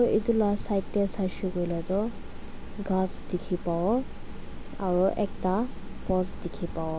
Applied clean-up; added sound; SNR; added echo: none; none; none; none.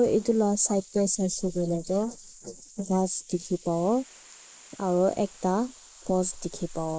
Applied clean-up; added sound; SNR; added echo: neural mask model Resemble Enhance denoiser.